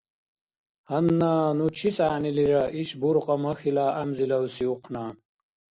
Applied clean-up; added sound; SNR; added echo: none; none; none; none.